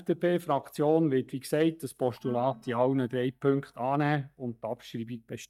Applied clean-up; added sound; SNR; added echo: neural mask model DeepFilterNet 3.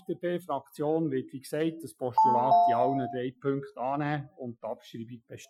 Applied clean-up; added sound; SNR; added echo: classical method Wiener filter.